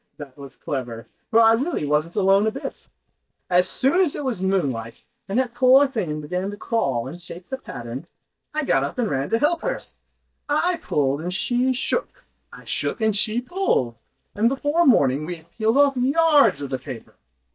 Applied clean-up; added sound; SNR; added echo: neural mask model DeepFilterNet 3.